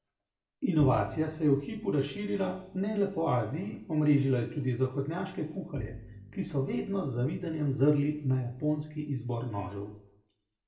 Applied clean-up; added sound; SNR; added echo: none; Bowed string instrument; 19 dB; reverberation time 0.7 s.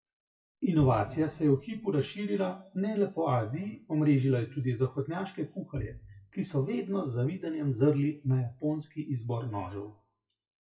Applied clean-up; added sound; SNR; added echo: classical method WPE with log-MMSE.